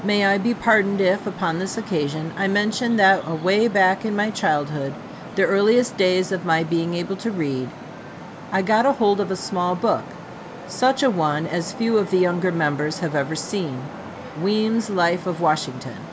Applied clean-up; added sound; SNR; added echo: none; Traffic noise, roadway noise; 14 dB; none.